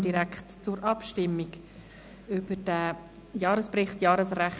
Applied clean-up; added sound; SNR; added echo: none; none; none; none.